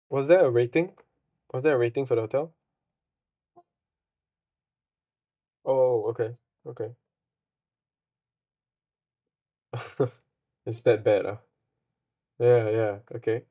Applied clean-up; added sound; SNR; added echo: neural mask model DeepFilterNet 3.